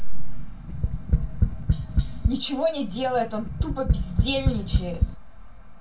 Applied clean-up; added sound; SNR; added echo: none; Tap; 1 dB; reverberation time 0.2 s.